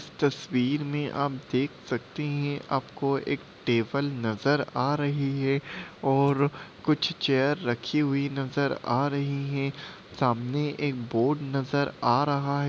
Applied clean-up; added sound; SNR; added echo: none; none; none; none.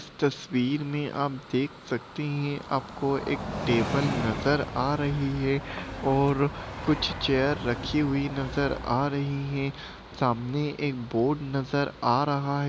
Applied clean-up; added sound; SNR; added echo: none; Train; 10 dB; none.